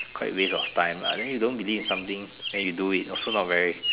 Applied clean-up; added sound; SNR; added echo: none; Chirp, tweet; 7 dB; none.